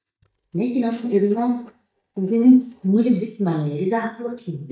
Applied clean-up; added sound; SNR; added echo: neural mask model DeepFilterNet 3.